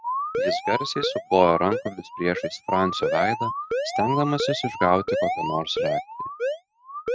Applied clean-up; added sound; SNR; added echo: neural mask model RNNoise.